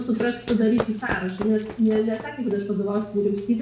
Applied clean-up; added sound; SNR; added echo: none; Run; 13 dB; reverberation time 0.5 s.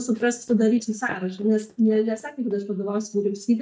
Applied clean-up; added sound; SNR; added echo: neural mask model DeepFilterNet 3.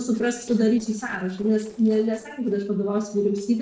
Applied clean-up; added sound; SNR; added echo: neural separator model SepFormer DNS4.